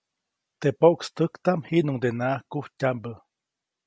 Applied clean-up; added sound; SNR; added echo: none; none; none; none.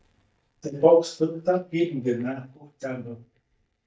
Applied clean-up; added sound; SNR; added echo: neural mask model DeepFilterNet 3.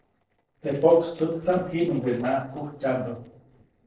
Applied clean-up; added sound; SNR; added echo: neural separator model SepFormer DNS4.